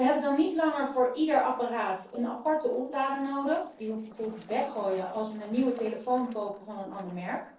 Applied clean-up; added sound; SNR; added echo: neural separator model SepFormer DNS4.